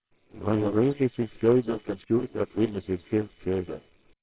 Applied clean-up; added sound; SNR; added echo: neural separator model SepFormer WHAMR!.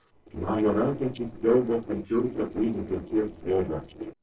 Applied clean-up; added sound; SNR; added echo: neural separator model SepFormer DNS4.